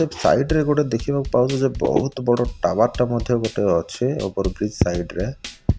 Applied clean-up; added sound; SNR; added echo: none; Drum kit; 14 dB; none.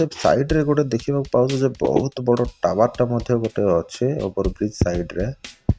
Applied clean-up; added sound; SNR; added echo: neural mask model RNNoise.